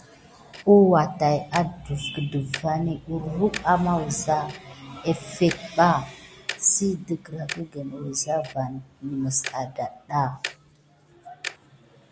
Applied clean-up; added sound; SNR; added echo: none; Tick-tock; 17 dB; none.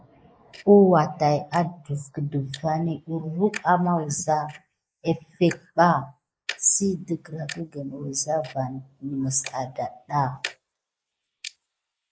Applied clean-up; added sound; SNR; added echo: neural mask model Resemble Enhance denoiser.